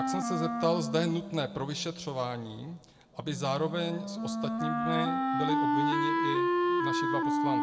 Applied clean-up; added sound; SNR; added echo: none; Wind instrument, woodwind instrument; -3 dB; reverberation time 1.4 s.